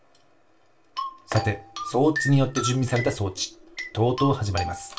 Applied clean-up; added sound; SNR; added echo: none; none; none; reverberation time 0.2 s.